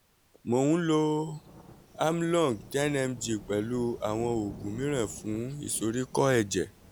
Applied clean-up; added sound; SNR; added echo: none; Rain / Thunderstorm; 19 dB; none.